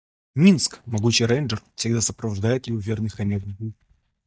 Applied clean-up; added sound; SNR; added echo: neural mask model DeepFilterNet 3.